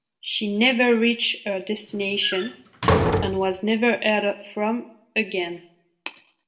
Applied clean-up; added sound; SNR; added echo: none; Slam; 1 dB; reverberation time 0.5 s.